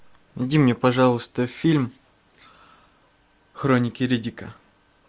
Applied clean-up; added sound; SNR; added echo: none; none; none; none.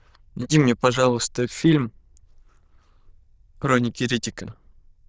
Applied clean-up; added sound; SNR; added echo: neural diffusion model UNIVERSE++.